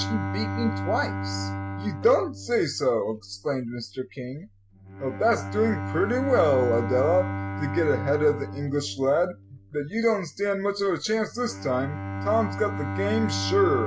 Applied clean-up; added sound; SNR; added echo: none; Bowed string instrument; 7 dB; none.